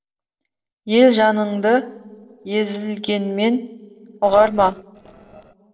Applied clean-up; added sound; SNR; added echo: neural separator model SepFormer DNS4.